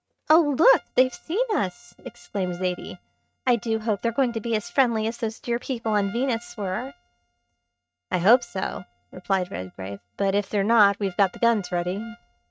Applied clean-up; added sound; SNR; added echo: neural mask model RNNoise.